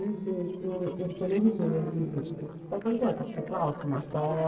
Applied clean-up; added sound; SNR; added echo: neural separator model SepFormer DNS4.